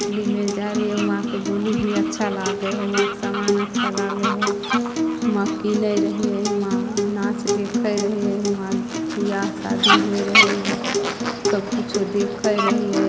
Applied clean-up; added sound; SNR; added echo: none; Fowl + Acoustic guitar; -1 dB; none.